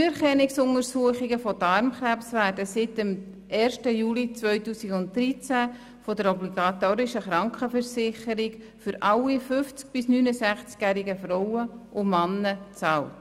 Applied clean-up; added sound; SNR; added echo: none; none; none; none.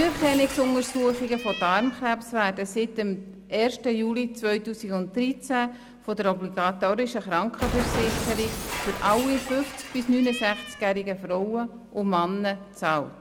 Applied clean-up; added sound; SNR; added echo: none; Cat; 10 dB; none.